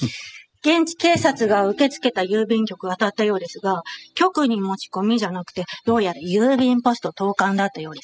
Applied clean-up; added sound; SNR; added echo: classical method spectral subtraction.